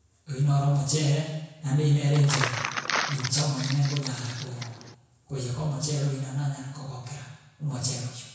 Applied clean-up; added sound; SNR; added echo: none; Crumpling, crinkling; 5 dB; reverberation time 1.0 s.